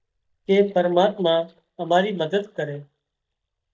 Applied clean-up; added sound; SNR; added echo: neural mask model DeepFilterNet 3.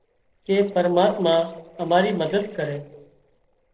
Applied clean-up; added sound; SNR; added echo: neural separator model SepFormer DNS4.